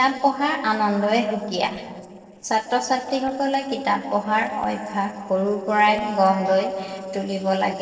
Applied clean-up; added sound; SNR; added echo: neural separator model SepFormer DNS4.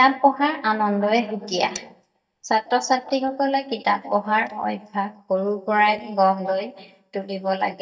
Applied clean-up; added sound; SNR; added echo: neural mask model DeepFilterNet 3.